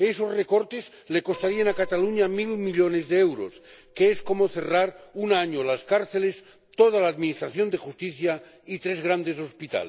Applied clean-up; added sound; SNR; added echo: none; Piano; 20 dB; none.